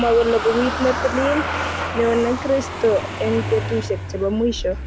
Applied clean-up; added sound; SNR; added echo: none; Engine starting / Motor vehicle (road); 6 dB; none.